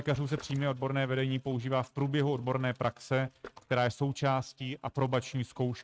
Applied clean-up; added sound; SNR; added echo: neural mask model RNNoise.